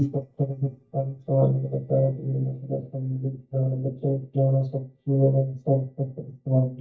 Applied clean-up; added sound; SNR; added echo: neural mask model DeepFilterNet 3.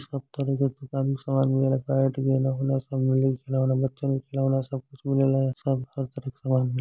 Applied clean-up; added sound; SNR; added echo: none; none; none; none.